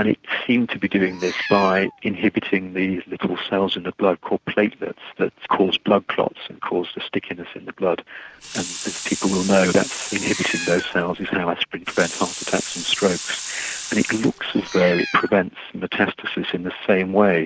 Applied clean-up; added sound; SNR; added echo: none; Meow + Sink (filling or washing) / Water tap, faucet; 9 dB; none.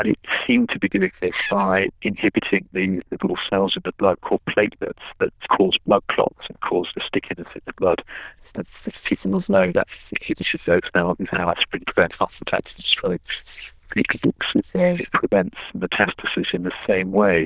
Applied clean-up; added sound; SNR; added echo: neural diffusion model UNIVERSE++.